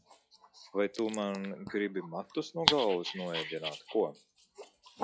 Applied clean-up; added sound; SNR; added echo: classical method log-MMSE.